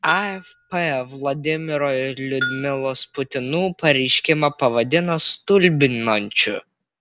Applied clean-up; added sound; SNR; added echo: none; Bell; 12 dB; none.